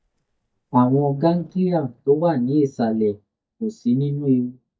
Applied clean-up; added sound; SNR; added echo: neural mask model DeepFilterNet 3.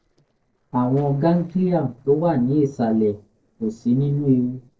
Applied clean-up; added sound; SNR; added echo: neural separator model SepFormer DNS4.